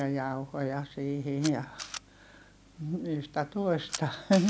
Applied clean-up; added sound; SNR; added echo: none; Camera; 15 dB; none.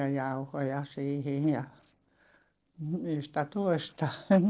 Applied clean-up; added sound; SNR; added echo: neural separator model SepFormer DNS4.